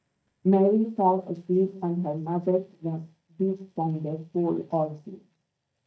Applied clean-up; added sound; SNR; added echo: neural mask model DeepFilterNet 3.